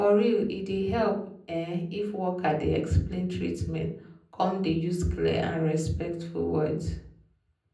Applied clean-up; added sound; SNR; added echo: none; none; none; reverberation time 0.6 s.